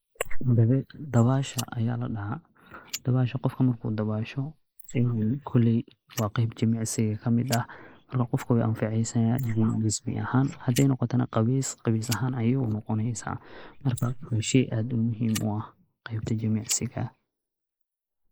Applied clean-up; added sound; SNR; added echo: neural mask model Resemble Enhance denoiser.